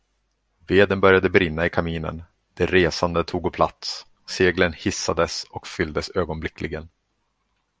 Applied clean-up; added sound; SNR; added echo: none; none; none; none.